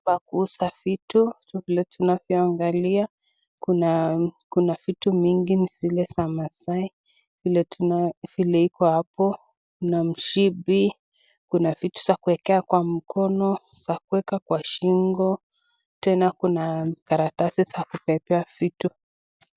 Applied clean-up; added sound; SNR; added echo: none; none; none; none.